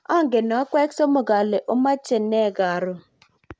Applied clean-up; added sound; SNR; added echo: none; none; none; none.